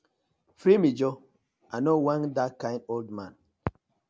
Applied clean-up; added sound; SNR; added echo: none; none; none; none.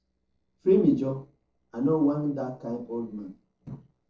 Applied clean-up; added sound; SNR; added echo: neural separator model SepFormer DNS4.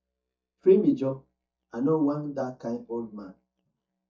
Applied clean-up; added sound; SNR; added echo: neural mask model DeepFilterNet 3.